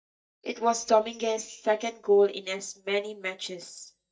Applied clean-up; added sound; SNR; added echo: neural mask model DeepFilterNet 3.